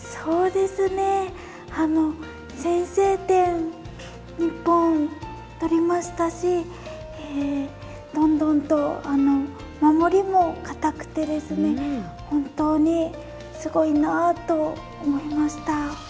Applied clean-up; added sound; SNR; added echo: none; none; none; none.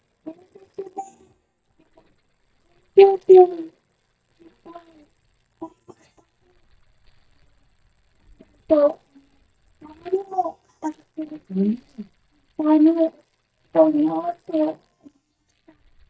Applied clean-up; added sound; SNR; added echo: neural mask model DeepFilterNet 3.